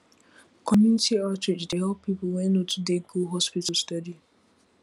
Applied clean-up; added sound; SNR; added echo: none; none; none; none.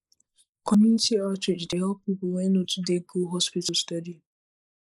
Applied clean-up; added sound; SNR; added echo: neural mask model Resemble Enhance denoiser.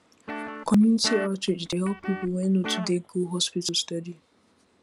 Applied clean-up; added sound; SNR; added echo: none; Guitar; 10 dB; none.